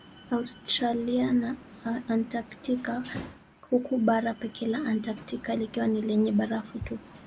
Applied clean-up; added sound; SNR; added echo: none; Slam; 19 dB; none.